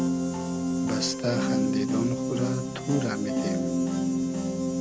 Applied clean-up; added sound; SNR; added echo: none; Piano; -5 dB; none.